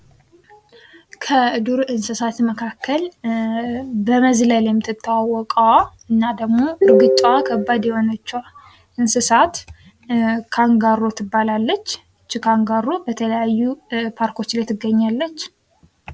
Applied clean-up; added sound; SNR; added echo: none; none; none; none.